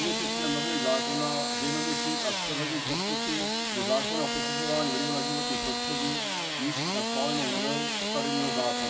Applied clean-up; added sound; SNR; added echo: none; Engine starting / Sawing; -3 dB; reverberation time 1.6 s.